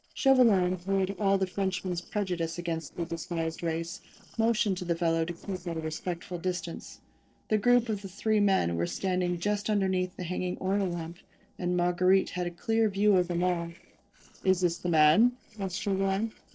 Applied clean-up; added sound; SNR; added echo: neural separator model SepFormer DNS4.